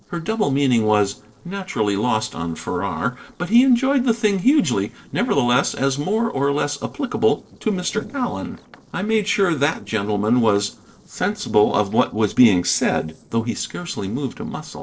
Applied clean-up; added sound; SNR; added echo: neural separator model SepFormer DNS4.